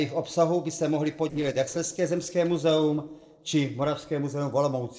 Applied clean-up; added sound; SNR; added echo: neural separator model SepFormer DNS4.